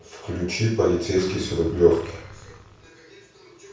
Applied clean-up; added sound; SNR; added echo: none; Engine; 16 dB; reverberation time 0.6 s.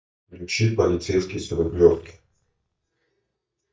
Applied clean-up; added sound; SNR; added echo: neural mask model DeepFilterNet 3.